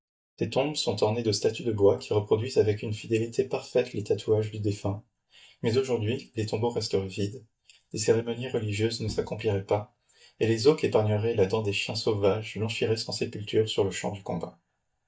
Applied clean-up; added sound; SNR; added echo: neural mask model DeepFilterNet 3.